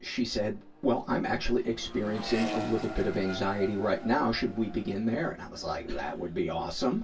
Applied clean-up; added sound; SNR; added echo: none; Accelerating, revving, vroom; 13 dB; reverberation time 0.1 s.